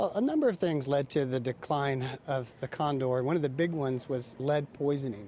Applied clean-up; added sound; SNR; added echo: none; none; none; none.